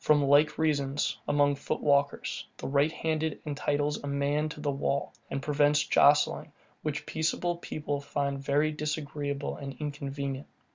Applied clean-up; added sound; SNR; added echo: none; none; none; none.